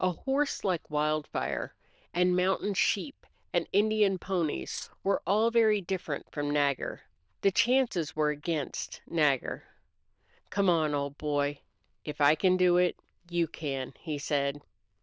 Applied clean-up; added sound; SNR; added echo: neural diffusion model UNIVERSE++.